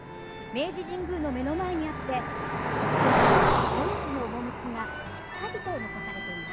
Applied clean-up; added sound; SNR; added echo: none; Cricket; -4 dB; none.